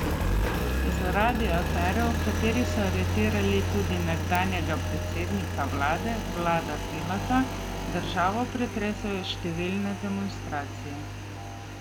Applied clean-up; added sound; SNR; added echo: none; Engine; -1 dB; none.